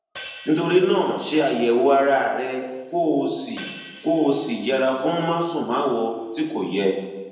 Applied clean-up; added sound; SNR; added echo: none; Hi-hat; 19 dB; reverberation time 0.9 s.